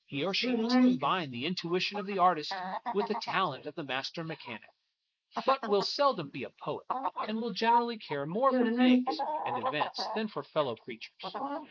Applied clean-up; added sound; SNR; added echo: neural mask model Resemble Enhance denoiser.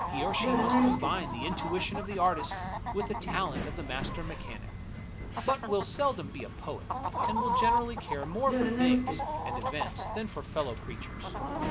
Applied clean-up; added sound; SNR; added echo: none; Chicken, rooster + Subway, metro, underground; -3 dB; none.